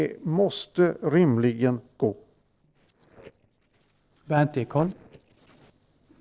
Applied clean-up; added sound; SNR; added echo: neural separator model SepFormer DNS4.